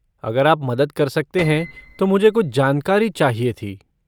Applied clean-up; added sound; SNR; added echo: none; Piano; 19 dB; none.